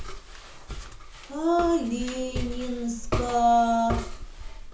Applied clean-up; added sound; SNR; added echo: none; Walk, footsteps; 7 dB; reverberation time 0.6 s.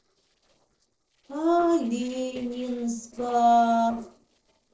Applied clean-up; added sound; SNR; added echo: neural separator model SepFormer DNS4.